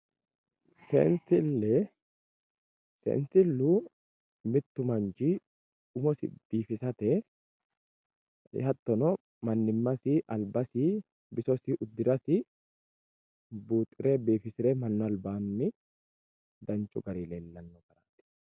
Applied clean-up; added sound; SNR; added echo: none; none; none; none.